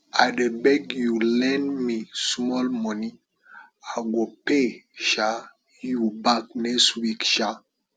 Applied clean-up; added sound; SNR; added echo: none; none; none; none.